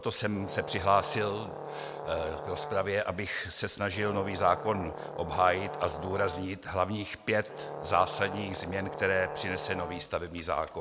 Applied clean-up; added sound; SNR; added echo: none; Brass instrument; 9 dB; none.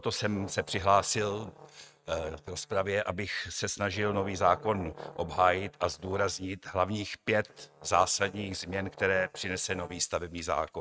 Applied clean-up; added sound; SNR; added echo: neural mask model RNNoise.